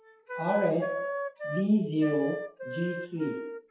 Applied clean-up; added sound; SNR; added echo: classical method WPE with log-MMSE.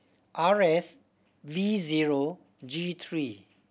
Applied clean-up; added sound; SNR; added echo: none; none; none; none.